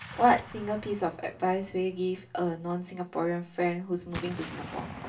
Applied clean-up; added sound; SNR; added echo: none; Explosion; 15 dB; reverberation time 0.2 s.